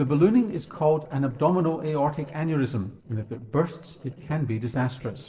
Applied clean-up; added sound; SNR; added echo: neural separator model SepFormer DNS4.